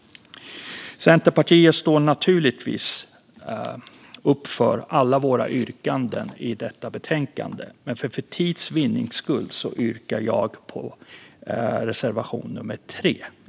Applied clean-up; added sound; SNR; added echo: none; none; none; none.